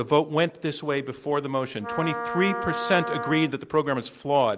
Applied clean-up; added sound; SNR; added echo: none; Wind instrument, woodwind instrument; 7 dB; none.